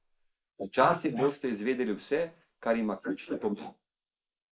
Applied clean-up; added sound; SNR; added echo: neural mask model Resemble Enhance denoiser.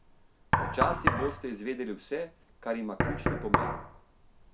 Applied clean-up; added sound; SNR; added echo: none; Knock; -4 dB; none.